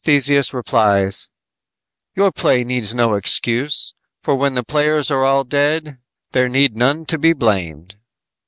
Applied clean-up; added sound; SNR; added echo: none; none; none; none.